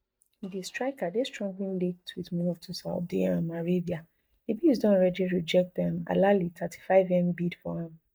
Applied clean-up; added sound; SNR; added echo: neural mask model DeepFilterNet 3.